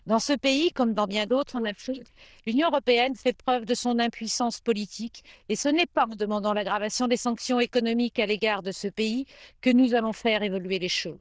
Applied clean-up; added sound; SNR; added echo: neural diffusion model UNIVERSE++.